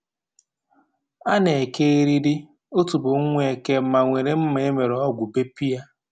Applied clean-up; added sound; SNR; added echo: none; none; none; none.